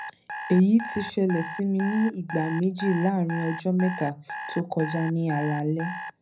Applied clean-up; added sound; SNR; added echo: none; Alarm; 11 dB; reverberation time 0.4 s.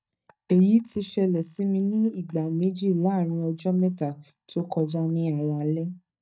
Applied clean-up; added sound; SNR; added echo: neural mask model DeepFilterNet 3.